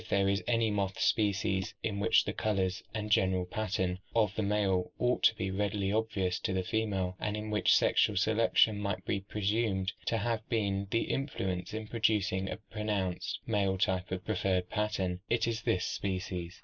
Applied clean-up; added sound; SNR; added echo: neural mask model Resemble Enhance denoiser.